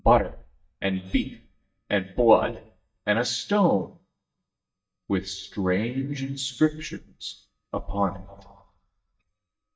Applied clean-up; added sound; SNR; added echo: neural mask model DeepFilterNet 3.